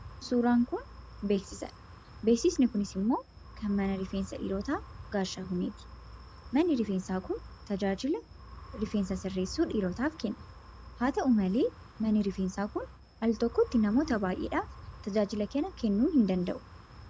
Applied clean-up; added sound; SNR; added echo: none; Wind; 16 dB; none.